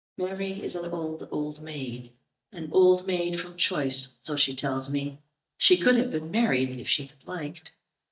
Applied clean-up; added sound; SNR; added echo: neural mask model DeepFilterNet 3.